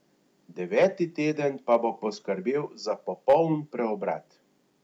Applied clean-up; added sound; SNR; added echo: none; none; none; none.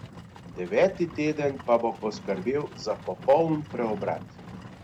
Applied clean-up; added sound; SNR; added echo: none; Livestock, farm animals, working animals; 15 dB; none.